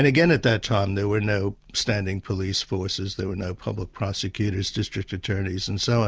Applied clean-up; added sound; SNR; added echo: none; none; none; none.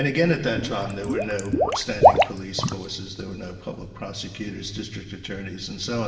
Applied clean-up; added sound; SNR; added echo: none; Water / Liquid; -5 dB; reverberation time 2.9 s.